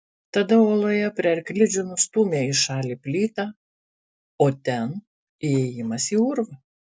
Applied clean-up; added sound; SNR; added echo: none; none; none; none.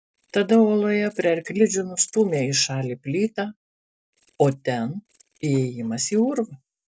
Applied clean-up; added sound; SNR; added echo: neural separator model SepFormer DNS4.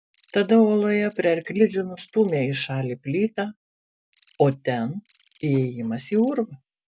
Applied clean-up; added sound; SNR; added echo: none; Insect; 19 dB; none.